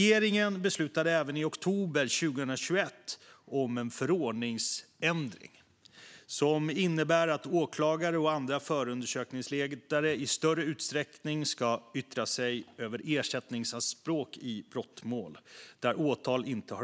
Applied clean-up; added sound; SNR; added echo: none; none; none; none.